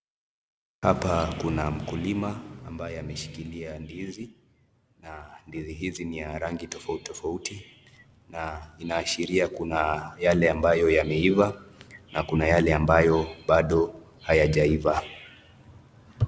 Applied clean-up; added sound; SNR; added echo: none; none; none; none.